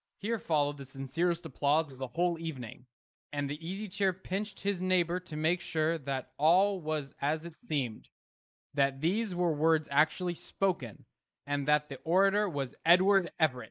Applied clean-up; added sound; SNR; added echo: neural mask model Resemble Enhance denoiser.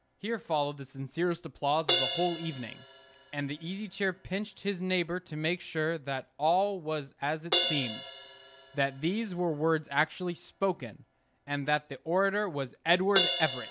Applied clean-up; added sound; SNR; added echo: none; Crash cymbal; 5 dB; none.